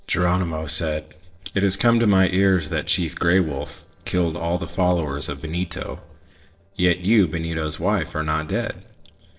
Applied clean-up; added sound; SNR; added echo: neural separator model SepFormer DNS4.